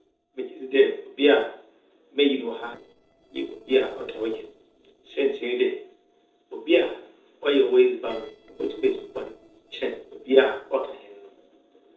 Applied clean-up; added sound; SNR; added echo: neural separator model SepFormer DNS4.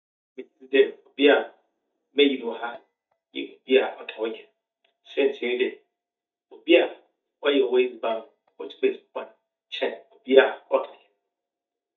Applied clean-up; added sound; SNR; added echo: neural mask model DeepFilterNet 3.